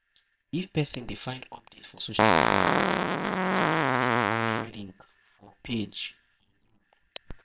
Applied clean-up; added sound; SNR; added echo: neural separator model SepFormer WHAMR!.